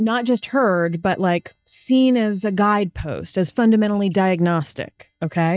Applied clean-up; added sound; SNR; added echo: neural mask model DeepFilterNet 3.